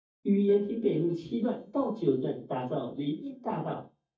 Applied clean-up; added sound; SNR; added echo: neural mask model DeepFilterNet 3.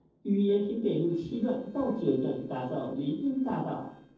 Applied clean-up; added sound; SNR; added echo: neural separator model SepFormer DNS4.